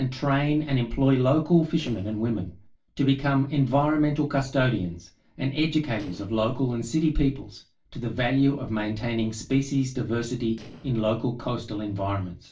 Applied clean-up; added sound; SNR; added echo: neural separator model SepFormer DNS4.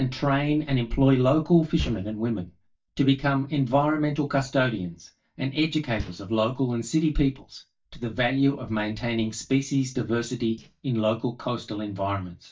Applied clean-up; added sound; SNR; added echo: neural mask model DeepFilterNet 3.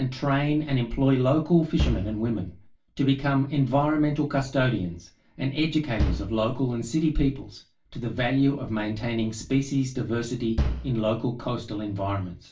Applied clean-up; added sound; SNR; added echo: none; Bass drum; 4 dB; reverberation time 0.3 s.